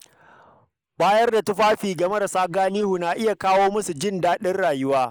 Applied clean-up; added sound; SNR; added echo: neural mask model Resemble Enhance denoiser.